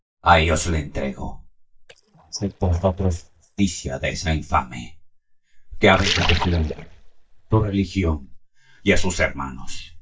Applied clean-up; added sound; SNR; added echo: neural mask model DeepFilterNet 3.